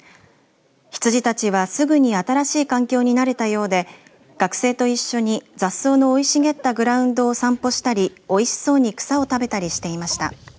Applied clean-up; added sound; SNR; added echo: none; none; none; none.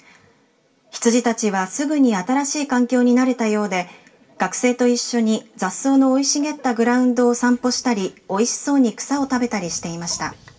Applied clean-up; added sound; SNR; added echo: none; none; none; reverberation time 0.2 s.